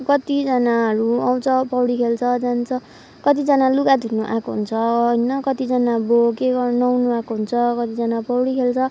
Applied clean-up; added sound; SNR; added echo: none; none; none; none.